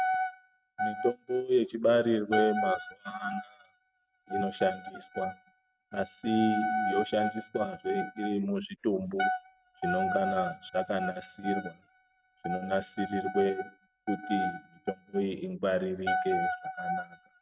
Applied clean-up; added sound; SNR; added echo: neural mask model RNNoise.